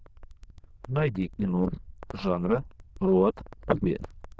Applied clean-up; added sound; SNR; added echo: neural diffusion model UNIVERSE++.